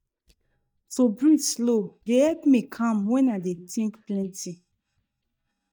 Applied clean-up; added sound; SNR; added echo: neural mask model DeepFilterNet 3.